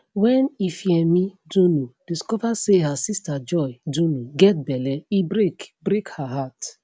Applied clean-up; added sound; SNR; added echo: none; none; none; none.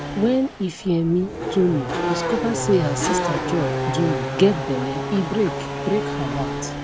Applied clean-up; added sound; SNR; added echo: none; Race car, auto racing / Accelerating, revving, vroom; 3 dB; none.